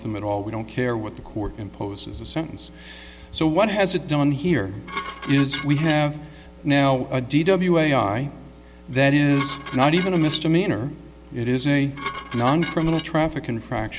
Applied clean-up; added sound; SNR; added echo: none; Dishes, pots, and pans; 12 dB; none.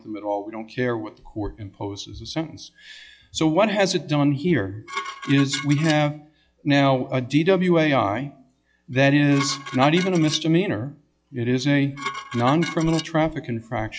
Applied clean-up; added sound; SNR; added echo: classical method log-MMSE.